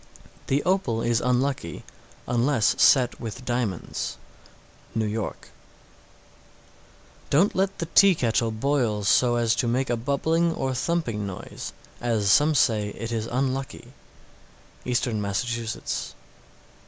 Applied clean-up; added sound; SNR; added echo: none; none; none; none.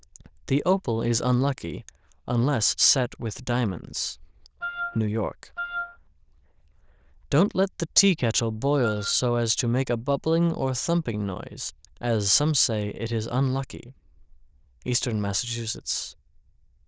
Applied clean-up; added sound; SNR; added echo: neural diffusion model UNIVERSE++.